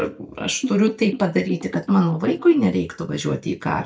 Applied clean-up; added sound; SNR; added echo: neural mask model DeepFilterNet 3.